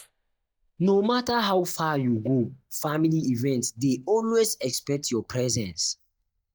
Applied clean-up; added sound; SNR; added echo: neural mask model DeepFilterNet 3.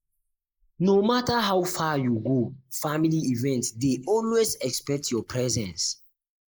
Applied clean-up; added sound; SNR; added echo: neural mask model Resemble Enhance denoiser.